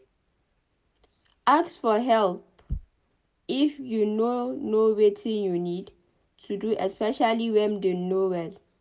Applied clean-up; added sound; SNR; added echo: none; none; none; none.